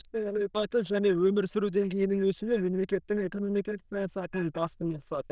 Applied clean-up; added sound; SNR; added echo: neural diffusion model UNIVERSE++.